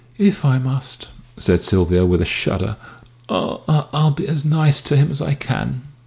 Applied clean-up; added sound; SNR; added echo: none; none; none; none.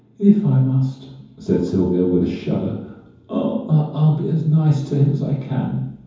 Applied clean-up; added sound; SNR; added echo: none; none; none; reverberation time 0.9 s.